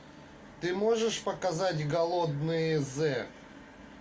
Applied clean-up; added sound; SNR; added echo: none; none; none; none.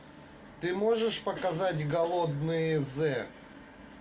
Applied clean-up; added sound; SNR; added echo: none; Cough; 17 dB; none.